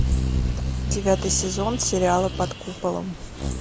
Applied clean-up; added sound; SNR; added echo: none; Bird vocalization, bird call, bird song; 1 dB; none.